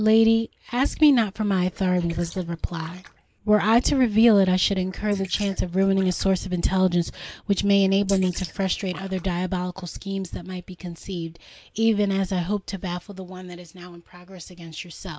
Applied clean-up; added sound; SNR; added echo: neural mask model Resemble Enhance denoiser.